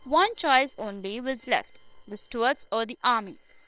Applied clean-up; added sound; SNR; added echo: neural separator model SepFormer WHAM!.